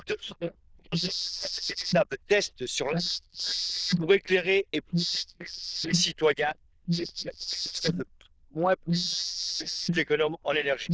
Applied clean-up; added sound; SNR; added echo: neural diffusion model UNIVERSE++.